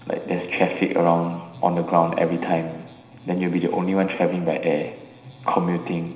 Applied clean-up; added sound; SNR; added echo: none; none; none; reverberation time 0.9 s.